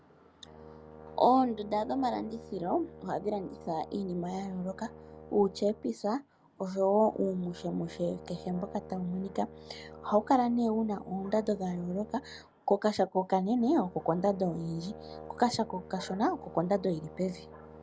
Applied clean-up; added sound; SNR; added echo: none; Brass instrument; 17 dB; none.